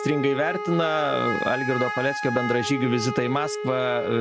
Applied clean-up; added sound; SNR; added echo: none; Wind instrument, woodwind instrument; 5 dB; none.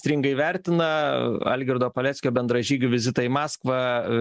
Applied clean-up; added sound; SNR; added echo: none; none; none; none.